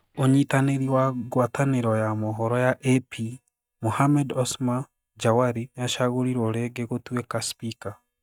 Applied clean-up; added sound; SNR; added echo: neural mask model DeepFilterNet 3.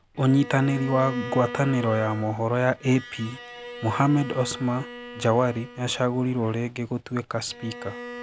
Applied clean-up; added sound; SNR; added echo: none; Bowed string instrument; 14 dB; none.